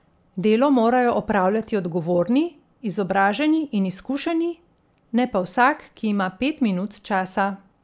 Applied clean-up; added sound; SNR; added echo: none; none; none; none.